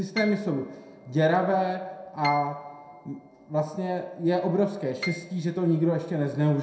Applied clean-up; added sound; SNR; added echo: none; Piano; 15 dB; reverberation time 0.6 s.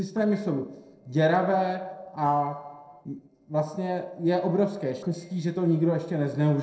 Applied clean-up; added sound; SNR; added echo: neural separator model SepFormer DNS4.